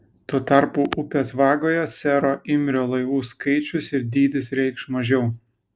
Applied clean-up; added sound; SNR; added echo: none; none; none; none.